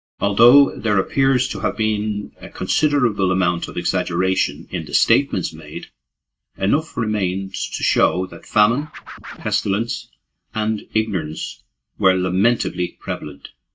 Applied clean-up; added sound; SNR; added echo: neural mask model DeepFilterNet 3.